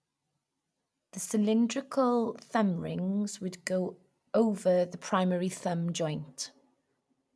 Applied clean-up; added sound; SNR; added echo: none; none; none; none.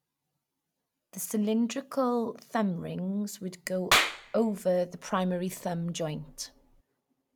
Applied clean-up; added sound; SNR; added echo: none; Clapping; 2 dB; none.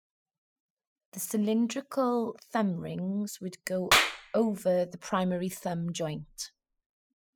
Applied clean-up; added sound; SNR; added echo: classical method spectral subtraction.